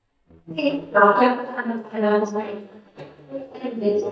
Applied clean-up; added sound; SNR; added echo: neural mask model DeepFilterNet 3.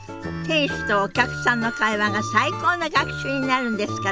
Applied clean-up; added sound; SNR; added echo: none; none; none; none.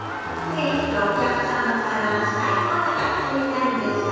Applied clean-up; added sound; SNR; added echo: none; Crowd; 11 dB; reverberation time 2.2 s.